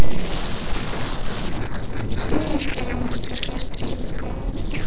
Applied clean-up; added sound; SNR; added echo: neural separator model SepFormer DNS4.